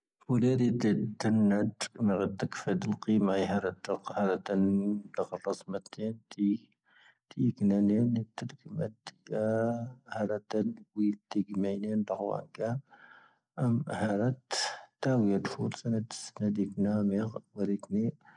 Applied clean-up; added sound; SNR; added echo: none; none; none; none.